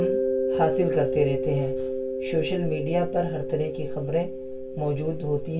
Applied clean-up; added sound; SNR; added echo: none; Mallet percussion; 2 dB; reverberation time 0.2 s.